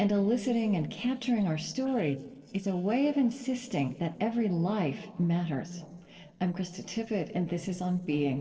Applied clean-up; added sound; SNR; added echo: neural separator model SepFormer DNS4.